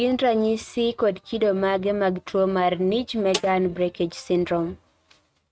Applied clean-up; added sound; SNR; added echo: neural mask model RNNoise.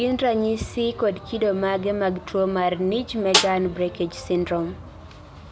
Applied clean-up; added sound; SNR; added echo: none; Snare drum; 2 dB; none.